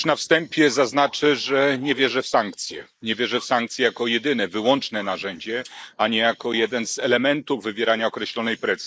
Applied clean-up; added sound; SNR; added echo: neural mask model Resemble Enhance denoiser.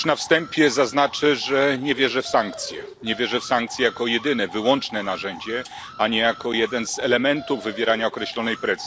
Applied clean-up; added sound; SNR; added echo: none; Alarm; 17 dB; none.